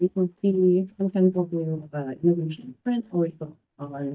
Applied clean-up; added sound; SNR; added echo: neural mask model DeepFilterNet 3.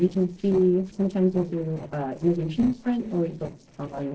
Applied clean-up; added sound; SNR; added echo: neural separator model SepFormer DNS4.